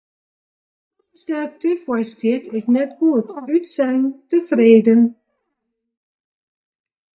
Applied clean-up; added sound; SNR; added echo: neural mask model DeepFilterNet 3.